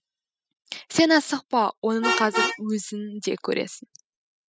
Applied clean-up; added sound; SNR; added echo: classical method spectral subtraction.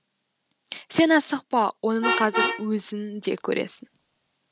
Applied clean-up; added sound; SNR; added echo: none; Vehicle horn, car horn, honking; 7 dB; none.